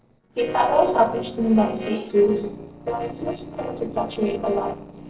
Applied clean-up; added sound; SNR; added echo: neural separator model SepFormer DNS4.